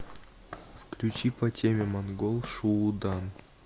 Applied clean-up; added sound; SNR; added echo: none; Walk, footsteps / Siren; 18 dB; none.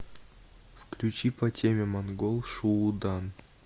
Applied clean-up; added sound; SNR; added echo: none; none; none; none.